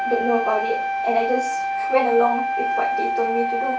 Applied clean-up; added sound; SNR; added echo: none; Wind instrument, woodwind instrument; 0 dB; reverberation time 0.3 s.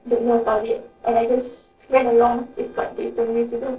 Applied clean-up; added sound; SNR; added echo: neural separator model SepFormer DNS4.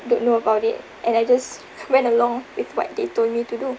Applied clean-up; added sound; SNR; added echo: none; none; none; none.